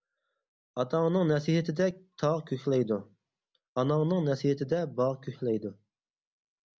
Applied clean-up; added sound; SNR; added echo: none; none; none; none.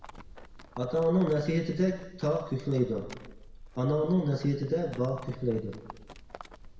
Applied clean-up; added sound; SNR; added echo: none; Livestock, farm animals, working animals; 17 dB; reverberation time 0.9 s.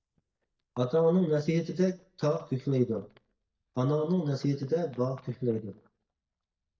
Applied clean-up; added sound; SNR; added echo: neural mask model DeepFilterNet 3.